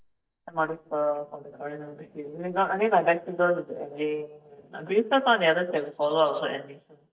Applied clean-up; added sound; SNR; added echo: neural mask model DeepFilterNet 3.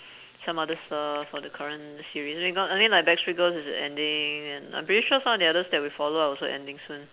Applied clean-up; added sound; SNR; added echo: none; none; none; none.